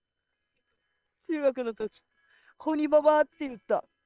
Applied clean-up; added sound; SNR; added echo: neural separator model SepFormer WHAM!.